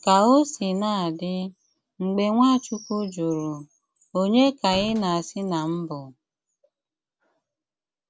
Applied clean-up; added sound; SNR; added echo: none; Slam; 14 dB; none.